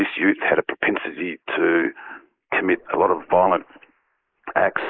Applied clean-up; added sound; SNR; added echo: neural mask model Resemble Enhance denoiser.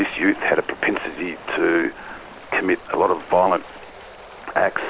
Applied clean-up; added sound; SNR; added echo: none; Waves, surf; 18 dB; none.